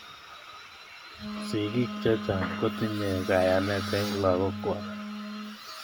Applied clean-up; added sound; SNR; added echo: none; Wind instrument, woodwind instrument; 8 dB; none.